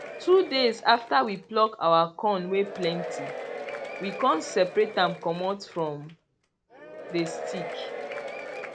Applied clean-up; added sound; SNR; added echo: none; Applause / Crowd / Cheering; 11 dB; none.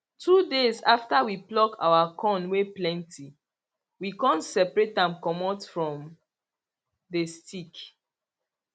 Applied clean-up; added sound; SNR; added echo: none; none; none; none.